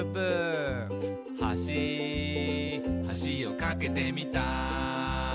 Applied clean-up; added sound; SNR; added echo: none; none; none; none.